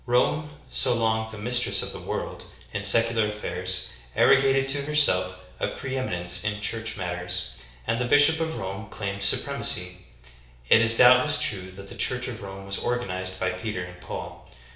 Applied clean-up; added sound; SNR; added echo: none; none; none; reverberation time 0.7 s.